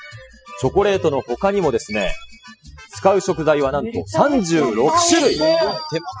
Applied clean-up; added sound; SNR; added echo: classical method spectral subtraction.